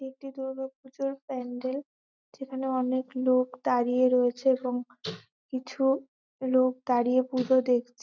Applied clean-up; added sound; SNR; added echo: none; none; none; none.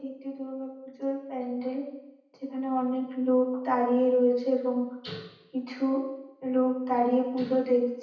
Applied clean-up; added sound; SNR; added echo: none; none; none; reverberation time 0.9 s.